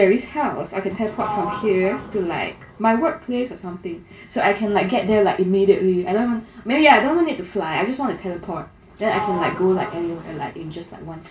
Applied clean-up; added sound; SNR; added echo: none; Sliding door; 11 dB; reverberation time 0.2 s.